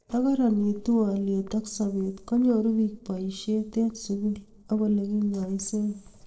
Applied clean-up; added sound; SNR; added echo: neural separator model SepFormer DNS4.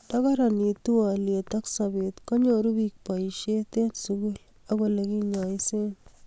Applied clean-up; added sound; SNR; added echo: none; none; none; none.